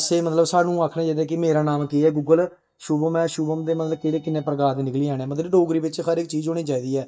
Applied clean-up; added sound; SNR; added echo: neural mask model DeepFilterNet 3.